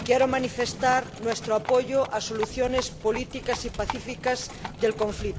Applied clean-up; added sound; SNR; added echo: none; Livestock, farm animals, working animals; 10 dB; none.